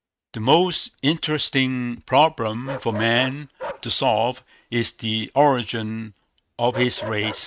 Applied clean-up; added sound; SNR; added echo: neural mask model RNNoise.